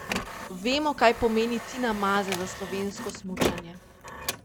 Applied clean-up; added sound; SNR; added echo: none; Printer; 7 dB; none.